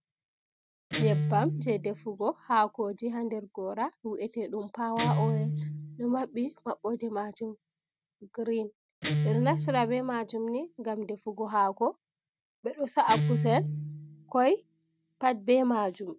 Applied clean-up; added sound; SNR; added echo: none; Guitar; 5 dB; none.